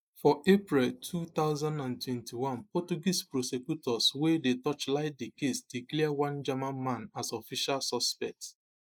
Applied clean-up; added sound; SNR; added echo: neural mask model Resemble Enhance denoiser.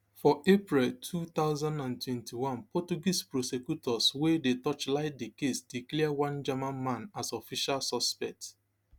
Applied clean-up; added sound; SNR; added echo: none; none; none; none.